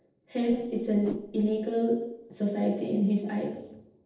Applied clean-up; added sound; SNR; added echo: neural separator model SepFormer DNS4.